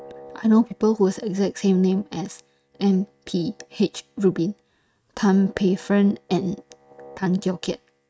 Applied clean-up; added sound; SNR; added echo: neural mask model RNNoise.